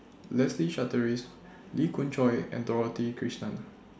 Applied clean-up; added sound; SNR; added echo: none; none; none; none.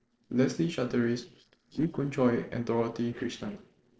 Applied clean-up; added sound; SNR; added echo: neural separator model SepFormer DNS4.